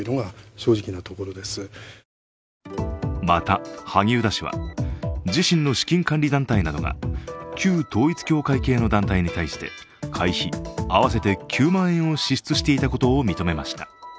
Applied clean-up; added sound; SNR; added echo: none; none; none; none.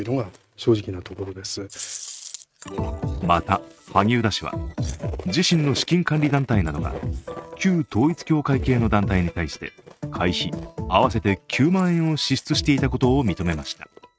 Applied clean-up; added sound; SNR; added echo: neural mask model RNNoise.